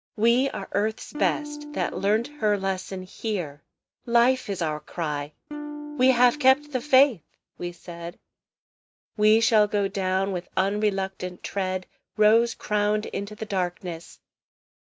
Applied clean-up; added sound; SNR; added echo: none; Electric guitar / Strum; 11 dB; none.